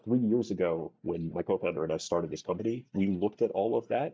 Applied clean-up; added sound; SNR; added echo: neural mask model DeepFilterNet 3.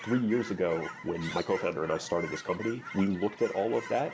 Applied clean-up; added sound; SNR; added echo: none; Chirp, tweet / Fowl; 13 dB; none.